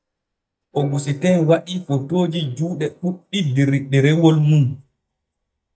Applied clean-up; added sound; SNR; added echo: neural mask model DeepFilterNet 3.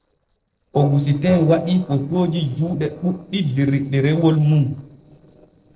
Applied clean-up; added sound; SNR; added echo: neural separator model SepFormer DNS4.